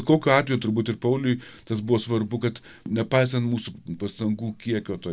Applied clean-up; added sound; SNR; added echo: none; none; none; none.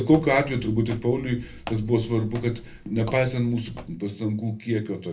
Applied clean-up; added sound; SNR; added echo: none; Walk, footsteps; 16 dB; reverberation time 0.3 s.